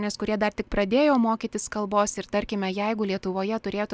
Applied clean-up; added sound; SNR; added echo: none; none; none; none.